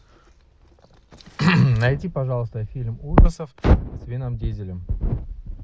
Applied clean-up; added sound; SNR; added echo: none; none; none; none.